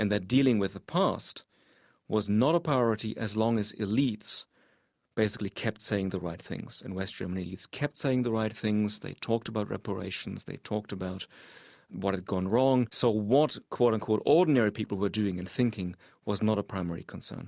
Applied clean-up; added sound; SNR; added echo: none; none; none; none.